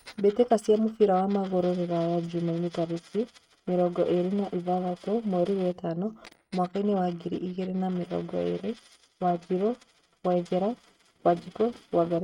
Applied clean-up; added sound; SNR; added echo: neural mask model RNNoise.